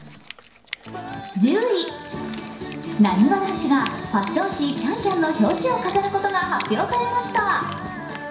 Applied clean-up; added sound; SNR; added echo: none; Wind instrument, woodwind instrument; 16 dB; reverberation time 0.7 s.